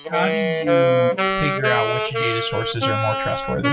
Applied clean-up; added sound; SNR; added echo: classical method WPE with log-MMSE.